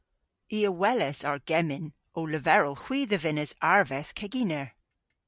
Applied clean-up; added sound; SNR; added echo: none; none; none; none.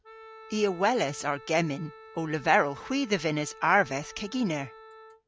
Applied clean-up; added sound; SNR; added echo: none; Wind instrument, woodwind instrument; 20 dB; none.